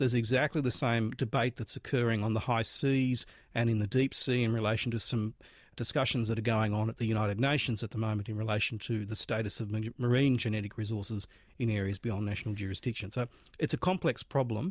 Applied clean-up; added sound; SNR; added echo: none; none; none; none.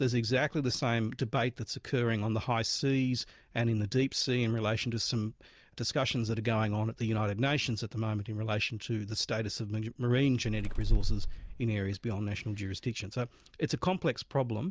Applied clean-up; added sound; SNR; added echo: none; Bird; -3 dB; none.